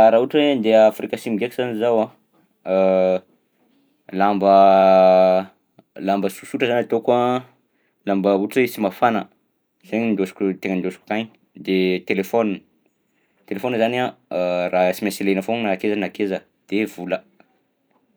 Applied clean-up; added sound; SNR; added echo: none; none; none; none.